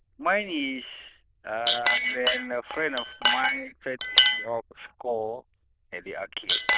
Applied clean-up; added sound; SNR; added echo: neural diffusion model UNIVERSE++.